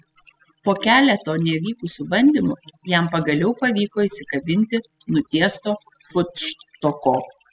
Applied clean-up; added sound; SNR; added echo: classical method spectral subtraction.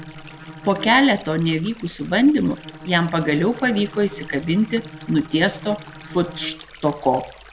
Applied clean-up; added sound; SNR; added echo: none; Stream + Bowed string instrument; 18 dB; none.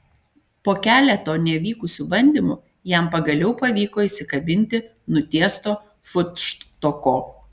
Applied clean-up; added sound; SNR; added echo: none; none; none; none.